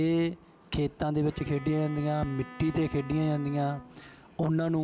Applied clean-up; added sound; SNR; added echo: none; Bowed string instrument; 18 dB; none.